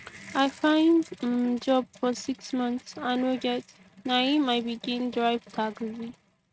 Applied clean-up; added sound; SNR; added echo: neural mask model RNNoise.